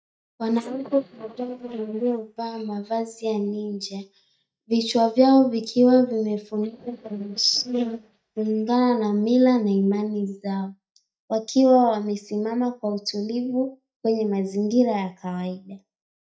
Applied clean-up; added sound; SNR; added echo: neural mask model DeepFilterNet 3.